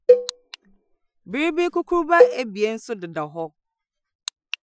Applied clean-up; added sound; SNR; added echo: classical method Wiener filter.